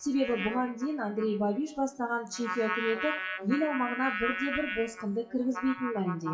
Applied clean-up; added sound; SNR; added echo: classical method WPE with log-MMSE.